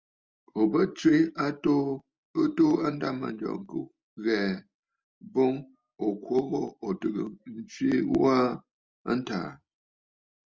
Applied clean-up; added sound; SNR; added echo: none; none; none; none.